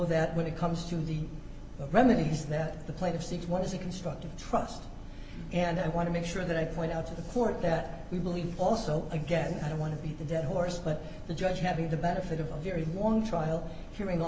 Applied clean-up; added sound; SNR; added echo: none; none; none; none.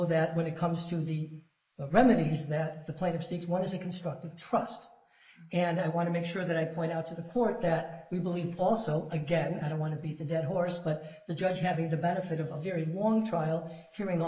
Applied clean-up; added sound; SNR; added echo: neural mask model Resemble Enhance denoiser.